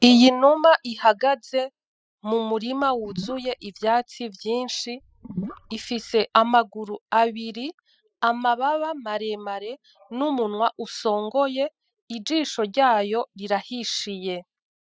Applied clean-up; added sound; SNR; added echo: classical method spectral subtraction.